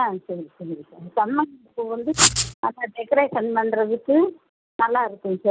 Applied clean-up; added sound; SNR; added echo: none; Writing; -4 dB; none.